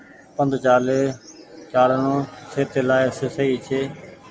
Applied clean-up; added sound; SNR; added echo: none; none; none; none.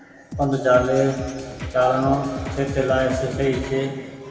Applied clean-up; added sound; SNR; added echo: none; Drum kit; 12 dB; reverberation time 2.0 s.